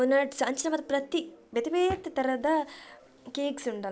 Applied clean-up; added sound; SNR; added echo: none; none; none; none.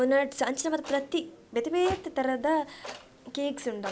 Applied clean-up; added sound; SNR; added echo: none; Clock; 18 dB; none.